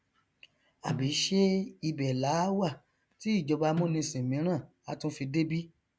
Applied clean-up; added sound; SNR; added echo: none; Snare drum; 14 dB; none.